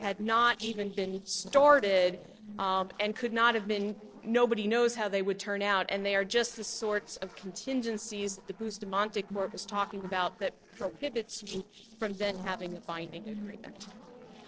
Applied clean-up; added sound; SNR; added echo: neural separator model SepFormer DNS4.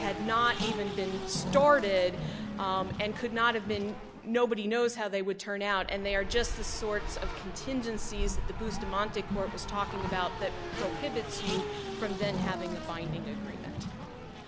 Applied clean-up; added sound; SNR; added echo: none; Race car, auto racing; 4 dB; none.